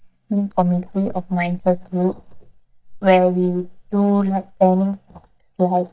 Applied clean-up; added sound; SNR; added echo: neural mask model DeepFilterNet 3.